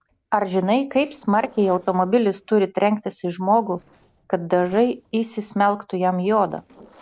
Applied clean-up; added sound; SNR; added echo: neural separator model SepFormer DNS4.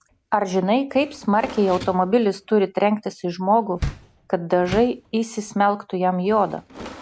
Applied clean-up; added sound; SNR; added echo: none; Door; 16 dB; none.